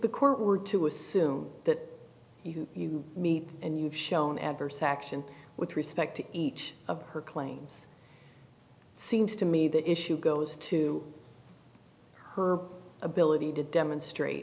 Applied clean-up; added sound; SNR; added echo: none; none; none; none.